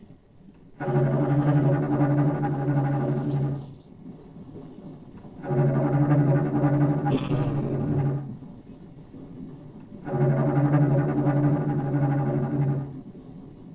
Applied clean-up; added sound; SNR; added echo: neural separator model SepFormer DNS4.